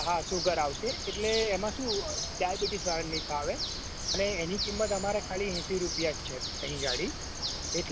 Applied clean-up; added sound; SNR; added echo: none; Bird; 3 dB; none.